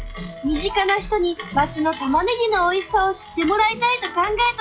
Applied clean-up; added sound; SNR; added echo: classical method log-MMSE.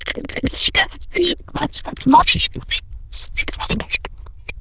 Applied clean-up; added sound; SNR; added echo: neural diffusion model UNIVERSE++.